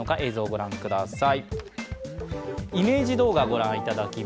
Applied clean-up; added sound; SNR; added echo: none; none; none; none.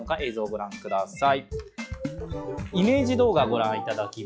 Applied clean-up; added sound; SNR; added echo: classical method log-MMSE.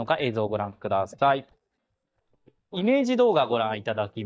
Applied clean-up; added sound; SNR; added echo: neural mask model DeepFilterNet 3.